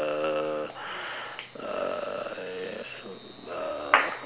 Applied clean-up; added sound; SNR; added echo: none; none; none; none.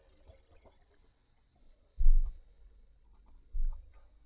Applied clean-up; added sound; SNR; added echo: neural mask model DeepFilterNet 3.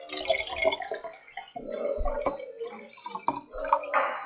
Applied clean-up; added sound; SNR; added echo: classical method WPE with log-MMSE.